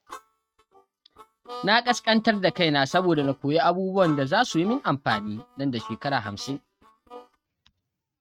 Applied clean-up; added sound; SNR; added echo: neural mask model RNNoise.